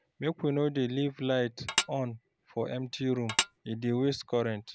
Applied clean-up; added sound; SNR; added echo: none; Tap / Dishes, pots, and pans; -1 dB; none.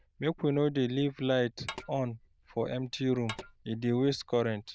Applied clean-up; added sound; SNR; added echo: neural diffusion model UNIVERSE++.